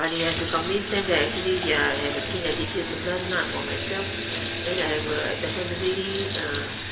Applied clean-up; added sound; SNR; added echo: none; Bathtub (filling or washing) / Water tap, faucet; 3 dB; reverberation time 1.2 s.